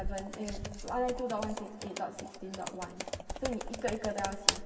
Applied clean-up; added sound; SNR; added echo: none; Computer keyboard; 1 dB; reverberation time 2.6 s.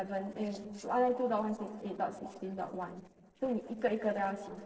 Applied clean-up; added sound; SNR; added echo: neural separator model SepFormer DNS4.